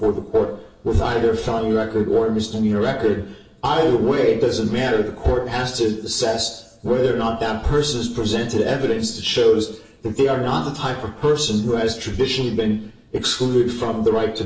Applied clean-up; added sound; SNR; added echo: none; none; none; reverberation time 0.7 s.